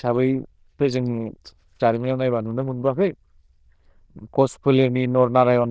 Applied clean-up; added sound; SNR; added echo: neural diffusion model UNIVERSE++.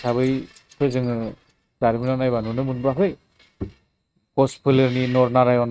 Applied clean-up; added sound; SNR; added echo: neural mask model RNNoise.